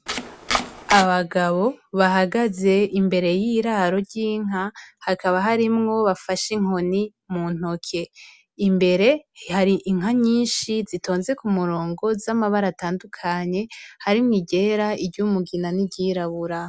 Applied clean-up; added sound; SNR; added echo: none; Domestic sounds, home sounds; 4 dB; none.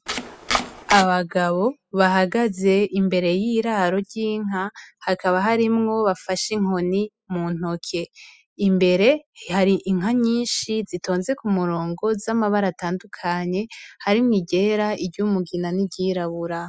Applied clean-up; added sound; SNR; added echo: classical method spectral subtraction.